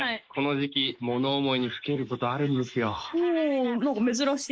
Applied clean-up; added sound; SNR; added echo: neural mask model Resemble Enhance denoiser.